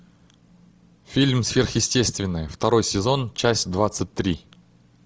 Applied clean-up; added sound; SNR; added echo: none; none; none; none.